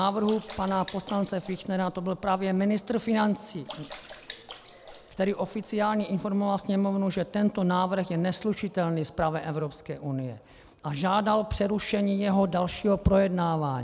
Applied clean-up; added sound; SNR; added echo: none; Sink (filling or washing) / Water / Splash, splatter; 17 dB; none.